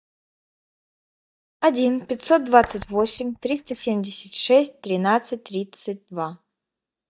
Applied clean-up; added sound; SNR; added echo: neural mask model DeepFilterNet 3.